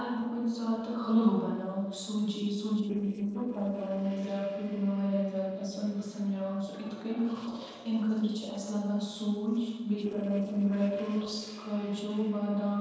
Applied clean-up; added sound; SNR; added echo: neural separator model SepFormer DNS4.